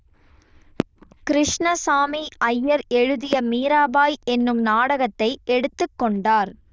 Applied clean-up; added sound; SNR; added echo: neural diffusion model UNIVERSE++.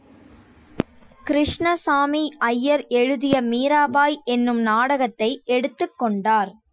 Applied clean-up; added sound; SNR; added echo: classical method Wiener filter.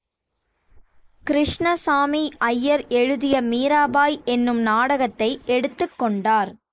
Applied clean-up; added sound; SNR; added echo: neural mask model Resemble Enhance denoiser.